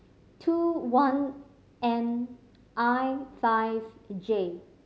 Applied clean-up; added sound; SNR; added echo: none; none; none; none.